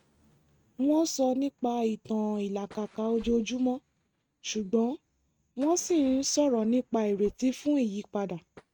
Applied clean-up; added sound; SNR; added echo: neural mask model RNNoise.